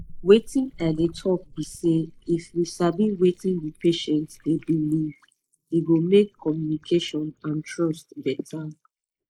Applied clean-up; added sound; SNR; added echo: neural mask model Resemble Enhance denoiser.